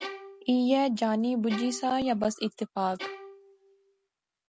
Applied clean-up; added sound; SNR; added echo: none; Bowed string instrument; 16 dB; none.